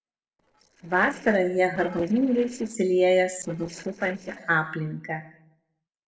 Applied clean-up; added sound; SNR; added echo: neural separator model SepFormer DNS4.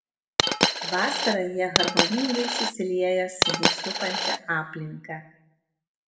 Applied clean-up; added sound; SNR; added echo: none; Coin (dropping); -5 dB; reverberation time 0.7 s.